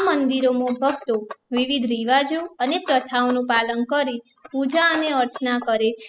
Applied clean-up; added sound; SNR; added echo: classical method spectral subtraction.